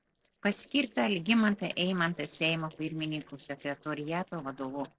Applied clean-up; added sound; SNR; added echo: neural separator model SepFormer DNS4.